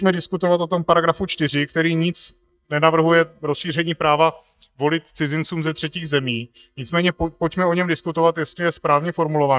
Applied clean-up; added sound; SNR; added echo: neural mask model DeepFilterNet 3.